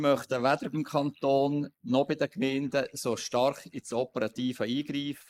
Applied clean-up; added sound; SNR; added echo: neural mask model Resemble Enhance denoiser.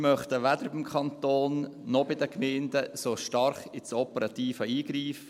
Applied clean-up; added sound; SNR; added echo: none; none; none; none.